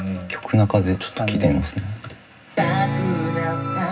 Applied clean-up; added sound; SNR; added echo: none; none; none; reverberation time 0.4 s.